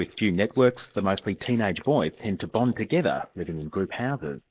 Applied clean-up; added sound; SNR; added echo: neural mask model Resemble Enhance denoiser.